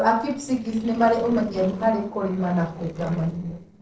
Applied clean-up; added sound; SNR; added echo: neural separator model SepFormer DNS4.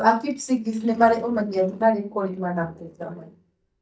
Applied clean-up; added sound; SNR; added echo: neural mask model DeepFilterNet 3.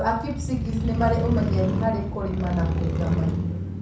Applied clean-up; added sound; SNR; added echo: none; Motorcycle; -1 dB; reverberation time 0.5 s.